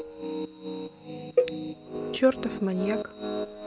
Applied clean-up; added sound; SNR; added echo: none; Cowbell + Piano; 1 dB; none.